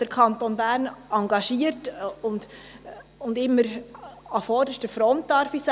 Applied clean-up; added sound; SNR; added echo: none; none; none; none.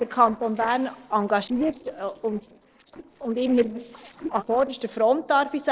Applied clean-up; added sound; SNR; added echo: neural separator model SepFormer DNS4.